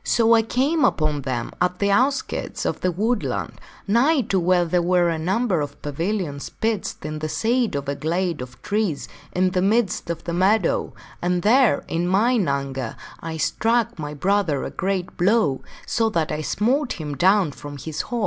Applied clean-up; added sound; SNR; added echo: none; none; none; none.